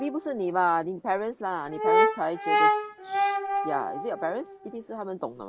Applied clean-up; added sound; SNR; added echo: none; Brass instrument; -2 dB; none.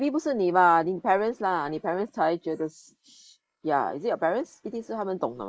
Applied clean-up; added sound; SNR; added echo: neural mask model Resemble Enhance denoiser.